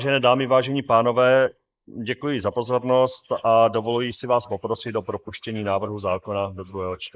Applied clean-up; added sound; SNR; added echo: neural mask model Resemble Enhance denoiser.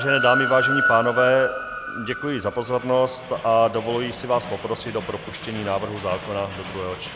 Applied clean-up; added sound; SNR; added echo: none; Train; 5 dB; none.